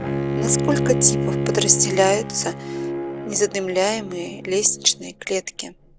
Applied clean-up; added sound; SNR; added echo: none; Bowed string instrument; 4 dB; none.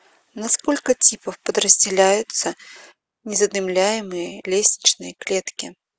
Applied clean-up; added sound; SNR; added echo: none; none; none; none.